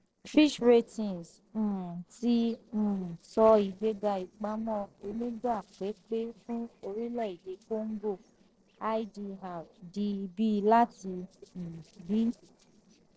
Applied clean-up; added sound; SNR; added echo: neural separator model SepFormer DNS4.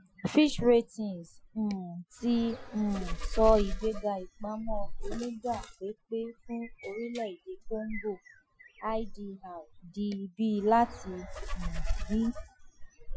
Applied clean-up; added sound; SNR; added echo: classical method Wiener filter.